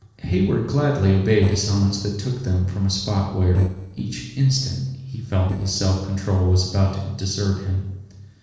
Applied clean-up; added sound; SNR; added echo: neural separator model SepFormer DNS4.